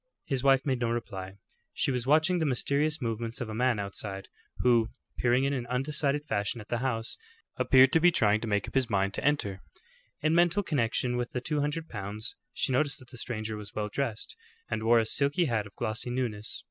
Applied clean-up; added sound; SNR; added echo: none; none; none; none.